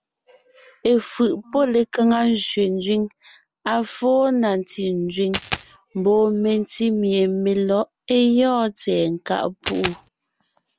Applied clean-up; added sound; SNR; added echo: none; Coin (dropping); 5 dB; none.